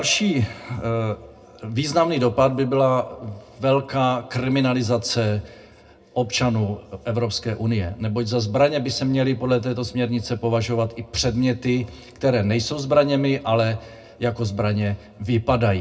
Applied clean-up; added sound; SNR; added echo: none; none; none; reverberation time 0.2 s.